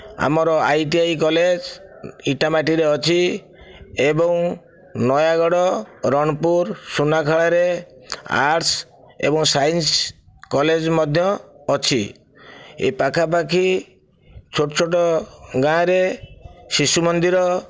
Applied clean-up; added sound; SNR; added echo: none; none; none; none.